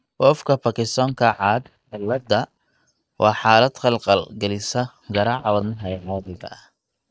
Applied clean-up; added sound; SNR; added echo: neural mask model DeepFilterNet 3.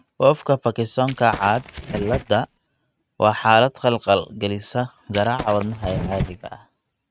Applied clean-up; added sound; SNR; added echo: neural mask model RNNoise.